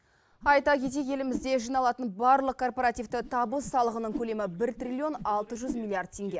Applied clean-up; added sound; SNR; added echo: neural mask model Resemble Enhance denoiser.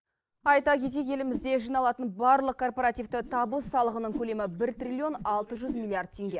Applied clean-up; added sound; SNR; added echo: neural mask model DeepFilterNet 3.